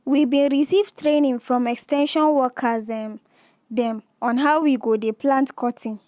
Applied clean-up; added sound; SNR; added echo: none; none; none; none.